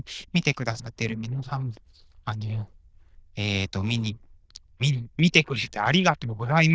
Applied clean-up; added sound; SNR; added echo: neural diffusion model UNIVERSE++.